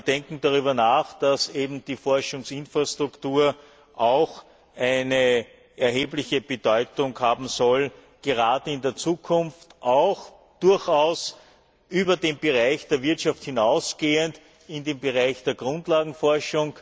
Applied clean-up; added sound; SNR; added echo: none; none; none; none.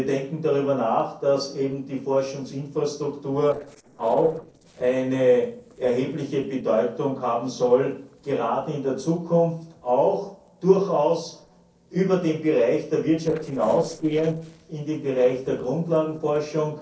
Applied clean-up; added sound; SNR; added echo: neural separator model SepFormer DNS4.